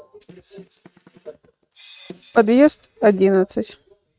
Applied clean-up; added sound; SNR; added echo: neural mask model RNNoise.